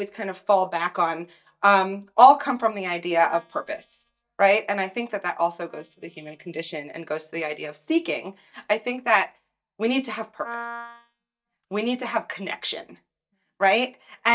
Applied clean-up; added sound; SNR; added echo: neural mask model DeepFilterNet 3.